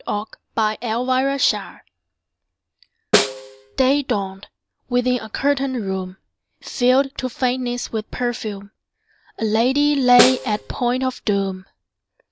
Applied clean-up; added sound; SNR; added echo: none; Snare drum; 2 dB; none.